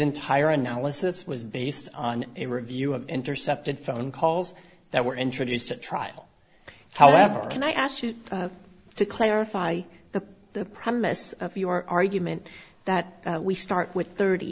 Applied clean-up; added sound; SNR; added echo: none; none; none; none.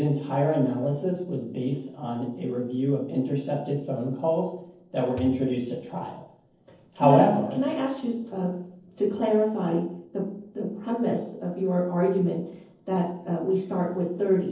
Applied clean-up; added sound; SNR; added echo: neural separator model SepFormer DNS4.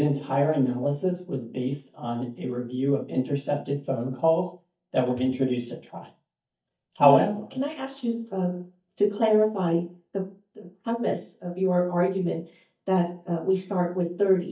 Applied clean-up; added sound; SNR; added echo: neural mask model DeepFilterNet 3.